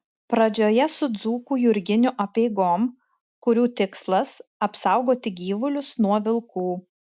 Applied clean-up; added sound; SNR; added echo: none; none; none; none.